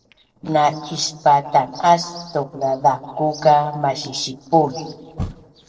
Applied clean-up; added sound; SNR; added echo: neural separator model SepFormer DNS4.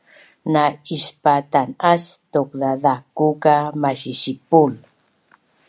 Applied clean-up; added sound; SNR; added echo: none; none; none; none.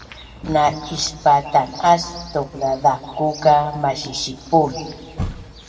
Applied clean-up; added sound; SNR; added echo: none; Chirp, tweet; 16 dB; reverberation time 1.3 s.